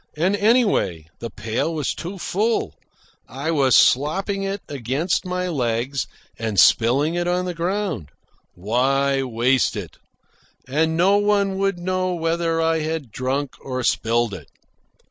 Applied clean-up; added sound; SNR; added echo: none; none; none; none.